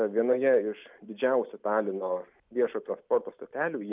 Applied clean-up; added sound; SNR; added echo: none; none; none; none.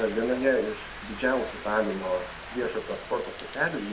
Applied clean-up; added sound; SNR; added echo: none; Rain; 12 dB; reverberation time 0.5 s.